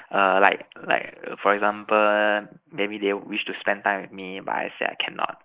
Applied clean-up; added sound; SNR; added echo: neural mask model Resemble Enhance denoiser.